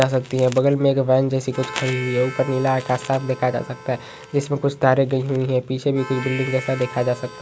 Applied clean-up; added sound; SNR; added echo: none; Harmonica; 16 dB; none.